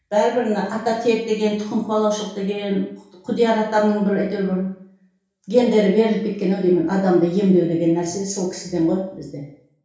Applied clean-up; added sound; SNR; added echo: none; none; none; reverberation time 0.6 s.